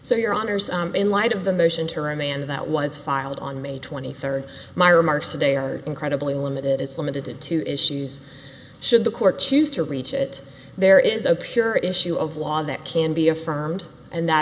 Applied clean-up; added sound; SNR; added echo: none; none; none; none.